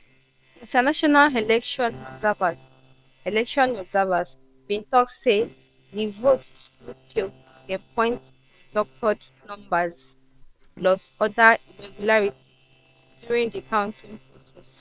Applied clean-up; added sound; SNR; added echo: neural separator model SepFormer WHAM!.